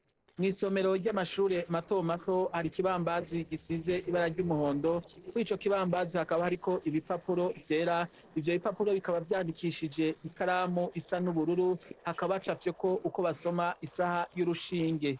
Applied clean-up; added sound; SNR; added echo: neural separator model SepFormer DNS4.